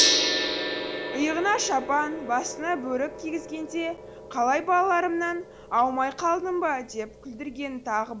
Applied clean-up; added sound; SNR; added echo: none; Gong; 5 dB; none.